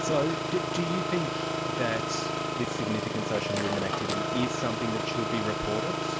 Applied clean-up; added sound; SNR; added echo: none; Engine; -2 dB; none.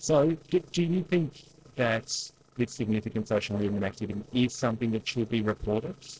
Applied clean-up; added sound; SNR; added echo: neural separator model SepFormer DNS4.